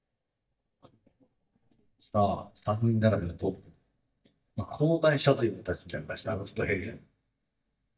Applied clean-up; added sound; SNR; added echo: neural mask model DeepFilterNet 3.